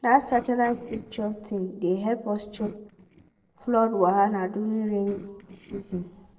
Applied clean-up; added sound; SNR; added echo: neural separator model SepFormer DNS4.